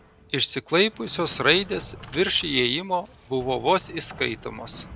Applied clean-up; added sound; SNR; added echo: none; Sliding door; 19 dB; none.